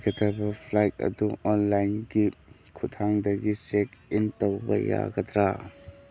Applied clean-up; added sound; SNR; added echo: none; none; none; none.